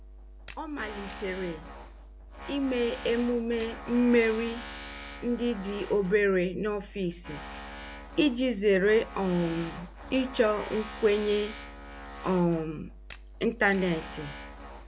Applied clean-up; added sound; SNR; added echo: none; Tools + Camera; 12 dB; none.